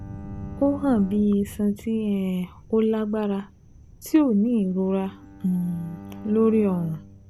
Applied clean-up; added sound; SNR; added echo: none; Thunder + Bowed string instrument; 16 dB; none.